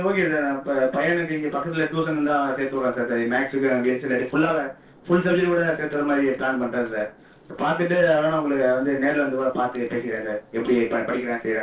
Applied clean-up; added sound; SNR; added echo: neural separator model SepFormer DNS4.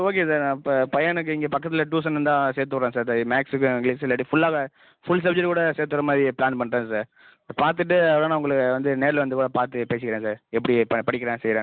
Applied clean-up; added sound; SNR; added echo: none; none; none; none.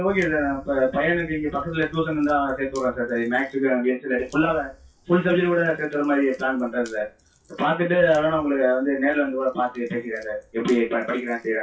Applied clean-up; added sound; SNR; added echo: classical method WPE with log-MMSE.